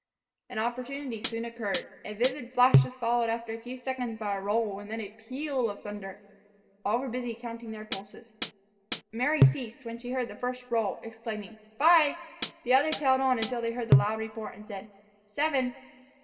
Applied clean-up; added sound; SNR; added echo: none; Hi-hat; -2 dB; reverberation time 1.4 s.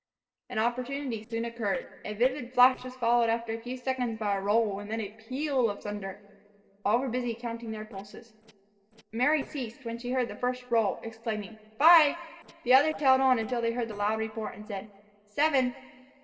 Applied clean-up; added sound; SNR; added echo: neural separator model SepFormer DNS4.